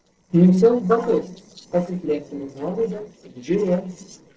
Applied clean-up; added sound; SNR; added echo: neural separator model SepFormer DNS4.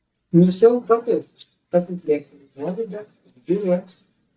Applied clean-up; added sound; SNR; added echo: neural mask model DeepFilterNet 3.